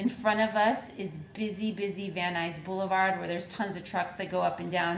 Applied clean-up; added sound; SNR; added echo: none; none; none; reverberation time 0.8 s.